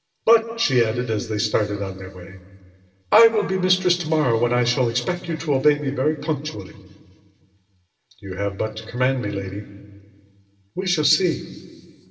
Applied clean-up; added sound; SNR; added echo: none; none; none; reverberation time 1.9 s.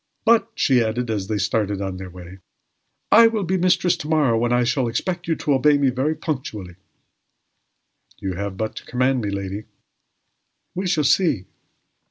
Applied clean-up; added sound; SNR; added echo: none; none; none; none.